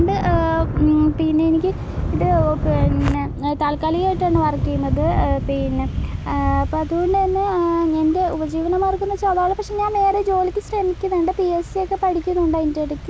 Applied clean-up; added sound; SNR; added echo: none; Thunder / Rain; 5 dB; none.